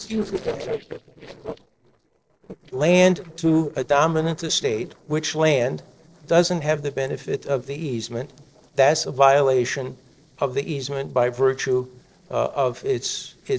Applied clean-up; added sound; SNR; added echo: neural separator model SepFormer DNS4.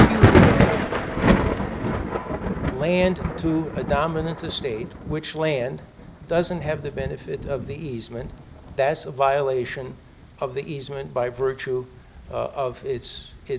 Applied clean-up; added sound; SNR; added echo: none; Thunder; -2 dB; none.